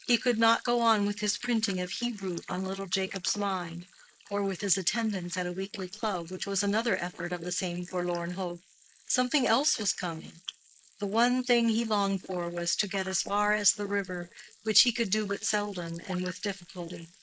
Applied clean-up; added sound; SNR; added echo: neural mask model Resemble Enhance denoiser.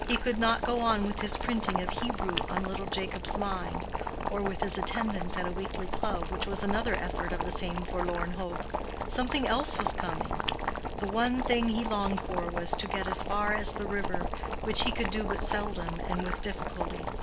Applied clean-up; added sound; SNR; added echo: none; Boiling; 1 dB; none.